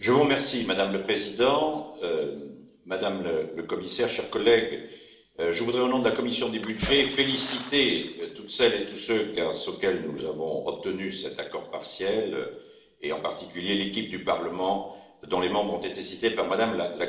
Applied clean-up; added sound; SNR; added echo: neural separator model SepFormer DNS4.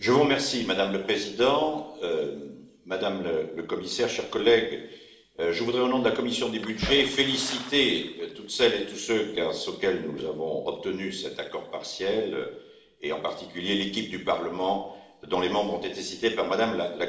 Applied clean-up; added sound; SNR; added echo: none; Splash, splatter; 11 dB; reverberation time 0.9 s.